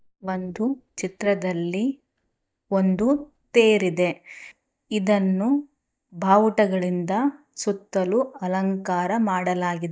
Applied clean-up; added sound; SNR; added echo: neural mask model DeepFilterNet 3.